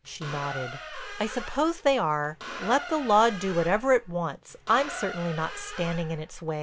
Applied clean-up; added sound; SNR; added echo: none; Squeak; 11 dB; none.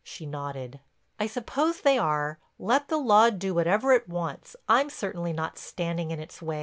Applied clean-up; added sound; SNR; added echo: none; none; none; none.